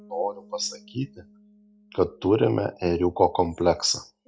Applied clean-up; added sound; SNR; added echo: classical method log-MMSE.